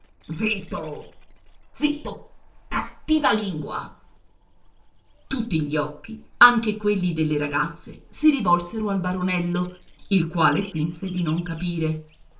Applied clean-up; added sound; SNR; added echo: neural separator model SepFormer DNS4.